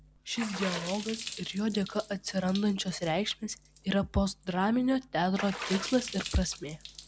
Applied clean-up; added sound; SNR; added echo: none; Water / Splash, splatter; 13 dB; none.